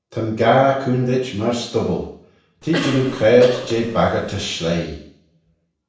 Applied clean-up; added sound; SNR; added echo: none; Cough; 8 dB; reverberation time 0.7 s.